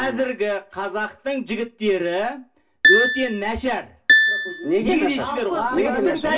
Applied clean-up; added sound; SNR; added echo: none; Piano; -3 dB; reverberation time 0.2 s.